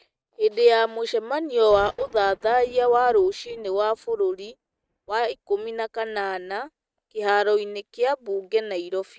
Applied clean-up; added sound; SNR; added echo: neural mask model RNNoise.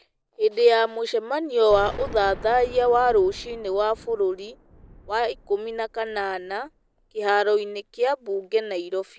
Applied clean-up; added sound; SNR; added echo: none; Explosion; 19 dB; none.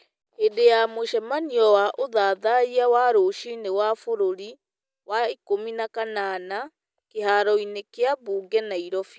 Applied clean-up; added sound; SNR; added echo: none; none; none; none.